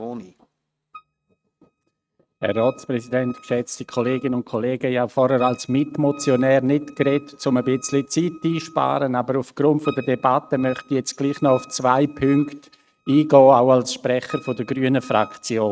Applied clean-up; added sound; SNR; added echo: neural mask model RNNoise.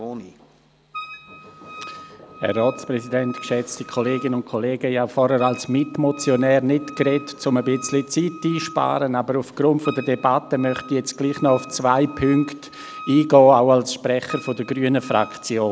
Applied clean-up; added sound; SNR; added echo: none; Wind instrument, woodwind instrument; 18 dB; none.